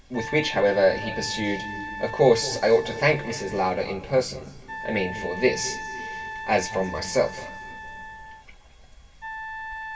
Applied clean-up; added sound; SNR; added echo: none; Wind instrument, woodwind instrument; 11 dB; reverberation time 2.6 s.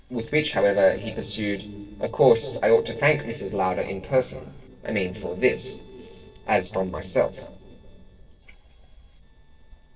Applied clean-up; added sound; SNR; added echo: neural separator model SepFormer DNS4.